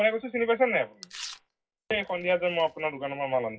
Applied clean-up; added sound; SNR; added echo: classical method WPE with log-MMSE.